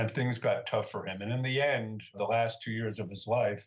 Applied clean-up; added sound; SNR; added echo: none; none; none; none.